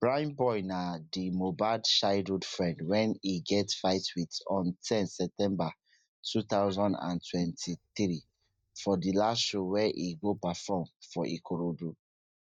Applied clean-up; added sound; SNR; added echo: neural mask model DeepFilterNet 3.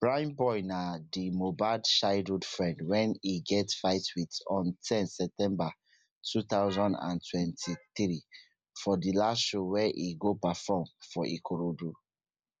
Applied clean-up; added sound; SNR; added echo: none; none; none; none.